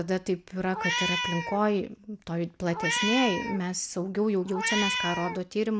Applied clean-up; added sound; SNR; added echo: none; Meow; 2 dB; none.